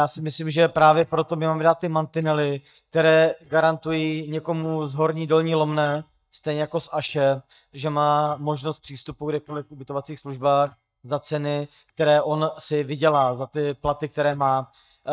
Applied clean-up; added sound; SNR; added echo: neural mask model DeepFilterNet 3.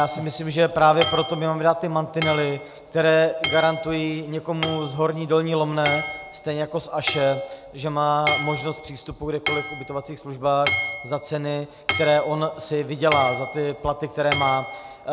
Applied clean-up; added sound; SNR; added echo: none; Hammer / Chink, clink; 8 dB; none.